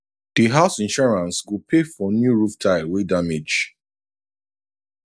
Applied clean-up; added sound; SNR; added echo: none; none; none; none.